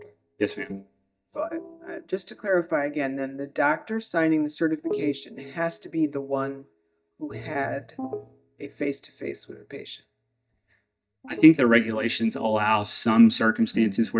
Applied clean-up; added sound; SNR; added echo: neural mask model DeepFilterNet 3.